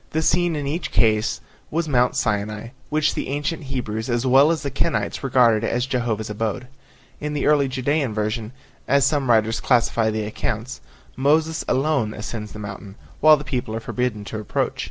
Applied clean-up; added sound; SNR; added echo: none; none; none; none.